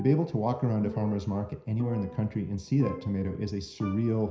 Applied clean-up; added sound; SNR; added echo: none; Percussion; 15 dB; reverberation time 0.5 s.